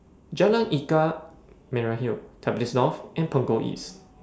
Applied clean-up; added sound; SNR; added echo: none; none; none; none.